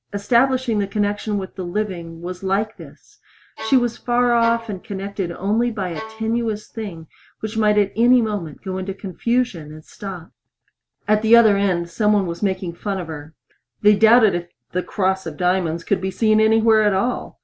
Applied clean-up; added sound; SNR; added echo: none; Bowed string instrument; 16 dB; none.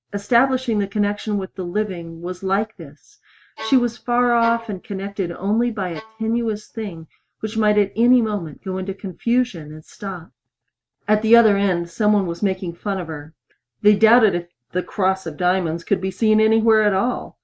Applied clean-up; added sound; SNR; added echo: neural mask model RNNoise.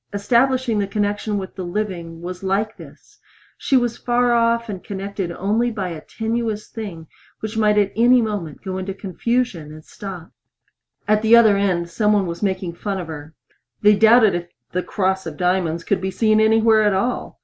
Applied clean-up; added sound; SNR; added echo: none; none; none; none.